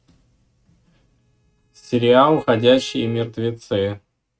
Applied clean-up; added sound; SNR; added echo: neural mask model RNNoise.